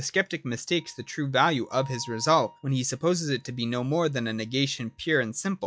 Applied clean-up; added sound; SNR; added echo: classical method log-MMSE.